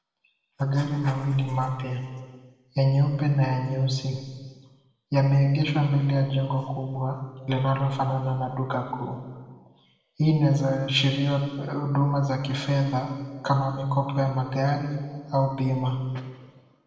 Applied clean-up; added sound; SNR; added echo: none; none; none; reverberation time 1.5 s.